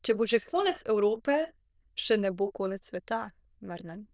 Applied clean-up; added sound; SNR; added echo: neural diffusion model UNIVERSE++.